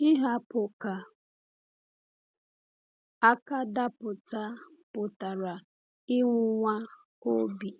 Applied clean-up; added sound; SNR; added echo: none; none; none; none.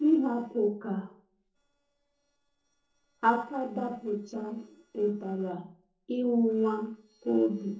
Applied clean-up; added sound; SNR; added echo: neural separator model SepFormer DNS4.